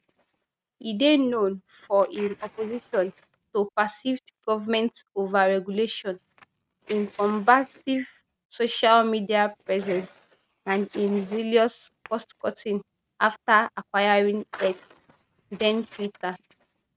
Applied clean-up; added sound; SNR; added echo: neural mask model RNNoise.